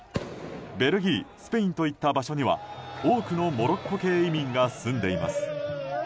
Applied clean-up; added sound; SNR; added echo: none; none; none; none.